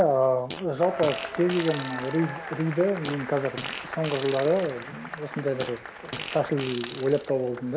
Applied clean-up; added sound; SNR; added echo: none; Applause / Crowd / Cheering + Fart; 10 dB; none.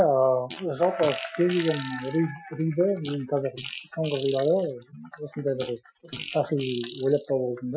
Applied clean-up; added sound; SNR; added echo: classical method Wiener filter.